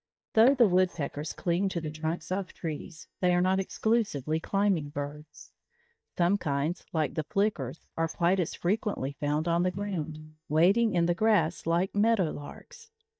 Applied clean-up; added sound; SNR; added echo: neural mask model DeepFilterNet 3.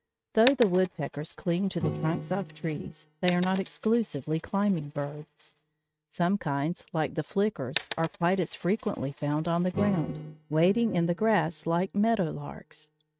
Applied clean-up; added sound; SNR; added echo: neural mask model RNNoise.